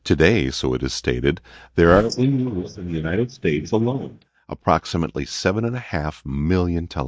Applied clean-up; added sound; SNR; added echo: neural mask model DeepFilterNet 3.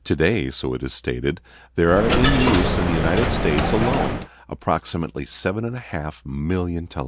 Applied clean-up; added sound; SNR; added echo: none; Coin (dropping); -2 dB; none.